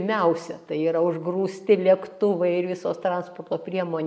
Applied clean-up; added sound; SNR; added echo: neural mask model Resemble Enhance denoiser.